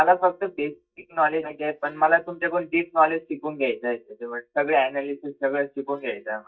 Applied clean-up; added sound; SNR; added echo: neural mask model DeepFilterNet 3.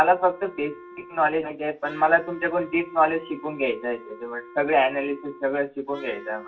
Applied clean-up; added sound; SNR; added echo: none; Wind instrument, woodwind instrument; 18 dB; reverberation time 0.2 s.